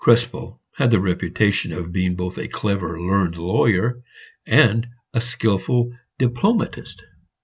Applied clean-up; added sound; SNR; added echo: none; none; none; none.